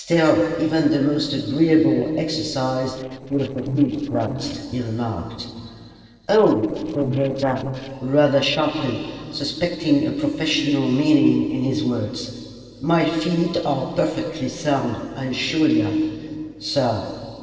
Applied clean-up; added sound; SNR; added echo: neural separator model SepFormer DNS4.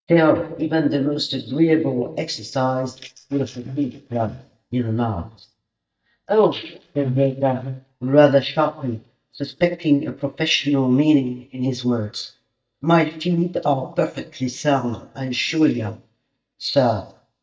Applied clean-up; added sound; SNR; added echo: neural mask model DeepFilterNet 3.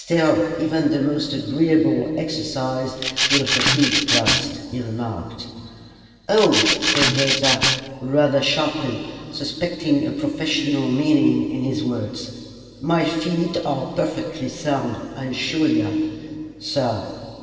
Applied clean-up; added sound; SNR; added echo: none; Rattle (instrument); -2 dB; reverberation time 2.6 s.